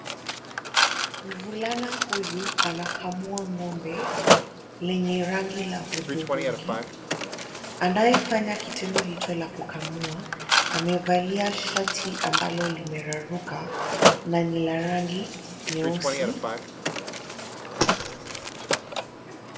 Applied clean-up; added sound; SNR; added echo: none; Mechanisms; -1 dB; reverberation time 1.6 s.